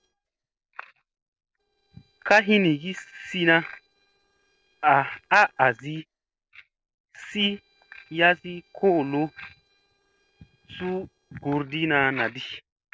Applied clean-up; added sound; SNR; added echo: neural separator model SepFormer DNS4.